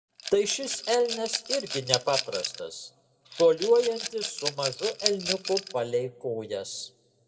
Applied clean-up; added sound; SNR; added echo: none; Rattle / Glass; 6 dB; reverberation time 0.4 s.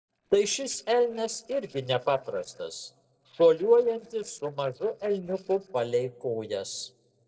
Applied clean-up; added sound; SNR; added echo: neural separator model SepFormer DNS4.